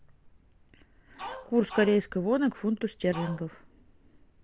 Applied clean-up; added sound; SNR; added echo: none; Dog; 11 dB; none.